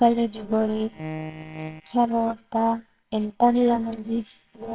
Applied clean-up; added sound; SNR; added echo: neural separator model SepFormer WHAMR!.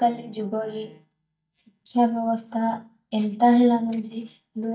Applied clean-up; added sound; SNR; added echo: neural mask model DeepFilterNet 3.